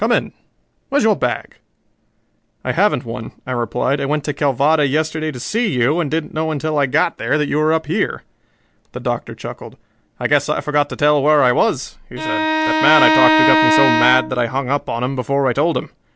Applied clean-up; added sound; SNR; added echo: none; Bowed string instrument; -2 dB; none.